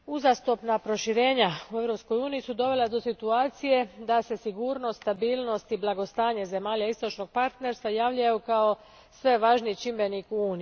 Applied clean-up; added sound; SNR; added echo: none; none; none; none.